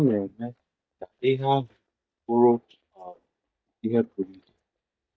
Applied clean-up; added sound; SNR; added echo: neural mask model DeepFilterNet 3.